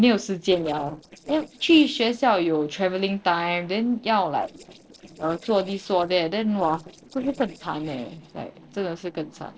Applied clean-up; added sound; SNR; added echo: neural separator model SepFormer DNS4.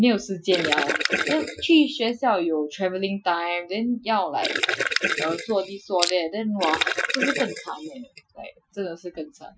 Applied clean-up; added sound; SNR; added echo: classical method Wiener filter.